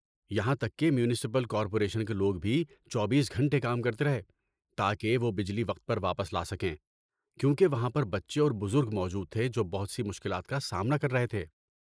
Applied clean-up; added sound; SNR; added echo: neural mask model Resemble Enhance denoiser.